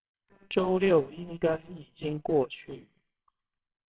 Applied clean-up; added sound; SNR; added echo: neural separator model SepFormer WHAMR!.